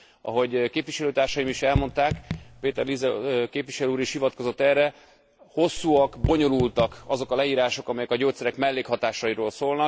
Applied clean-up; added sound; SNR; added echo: none; Raindrop / Drip; 7 dB; none.